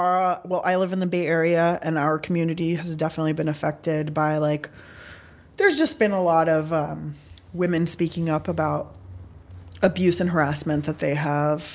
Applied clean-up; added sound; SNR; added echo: none; none; none; none.